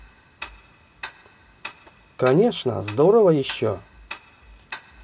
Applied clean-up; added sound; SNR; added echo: none; Tick-tock; 17 dB; none.